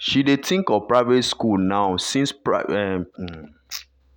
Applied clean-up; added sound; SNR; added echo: none; none; none; none.